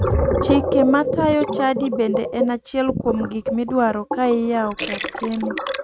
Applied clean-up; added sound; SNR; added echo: neural mask model RNNoise.